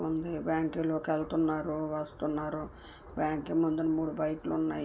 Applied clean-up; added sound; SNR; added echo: none; none; none; none.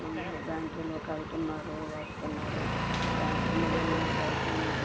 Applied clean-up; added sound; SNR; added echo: none; Engine; -5 dB; none.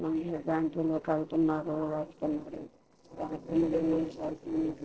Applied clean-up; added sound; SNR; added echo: neural separator model SepFormer DNS4.